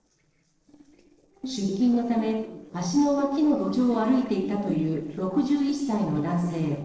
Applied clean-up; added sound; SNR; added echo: neural separator model SepFormer DNS4.